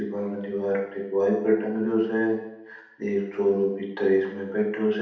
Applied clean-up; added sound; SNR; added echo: none; none; none; reverberation time 0.8 s.